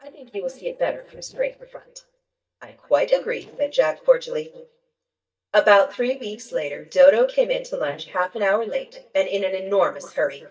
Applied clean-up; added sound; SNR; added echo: neural mask model DeepFilterNet 3.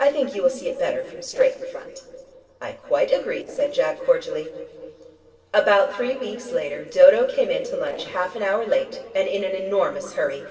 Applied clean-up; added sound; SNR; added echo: neural separator model SepFormer DNS4.